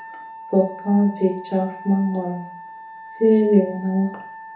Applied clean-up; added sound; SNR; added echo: none; Wind instrument, woodwind instrument; 16 dB; reverberation time 0.7 s.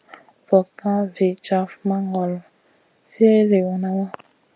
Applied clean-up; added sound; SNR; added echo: none; none; none; none.